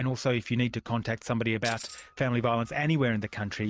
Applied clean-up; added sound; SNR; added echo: neural mask model RNNoise.